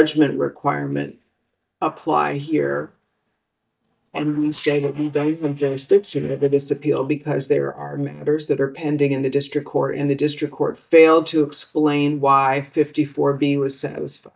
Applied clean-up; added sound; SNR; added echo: neural mask model DeepFilterNet 3.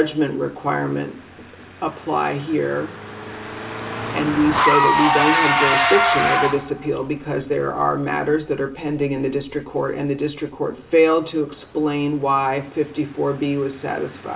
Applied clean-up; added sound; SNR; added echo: none; Engine / Car; 3 dB; reverberation time 0.4 s.